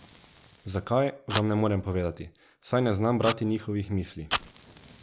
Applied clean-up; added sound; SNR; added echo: none; Fire; 11 dB; none.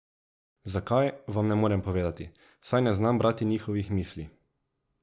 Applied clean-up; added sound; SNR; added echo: none; none; none; none.